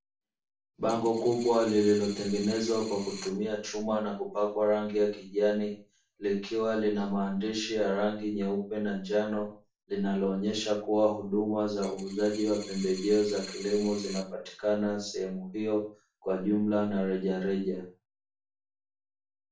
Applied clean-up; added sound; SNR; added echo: none; Coin (dropping); 15 dB; reverberation time 0.3 s.